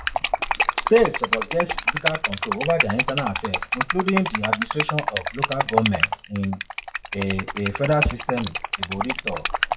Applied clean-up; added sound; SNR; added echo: classical method WPE with log-MMSE.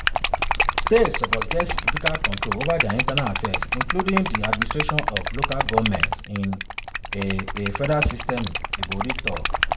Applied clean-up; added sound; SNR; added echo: none; Liquid; -2 dB; reverberation time 0.4 s.